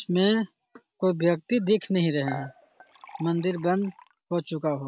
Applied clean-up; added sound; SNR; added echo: none; Dishes, pots, and pans / Chink, clink; 16 dB; none.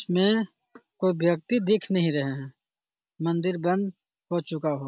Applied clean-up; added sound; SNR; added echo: none; none; none; none.